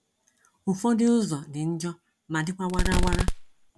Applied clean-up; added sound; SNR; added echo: none; Fireworks; -3 dB; none.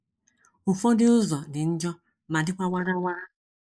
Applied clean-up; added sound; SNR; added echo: neural mask model Resemble Enhance denoiser.